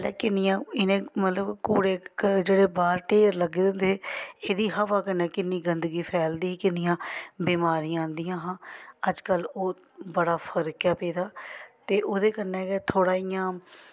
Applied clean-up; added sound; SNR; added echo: none; none; none; none.